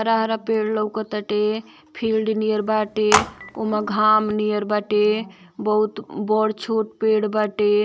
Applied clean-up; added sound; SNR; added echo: none; Telephone; 6 dB; none.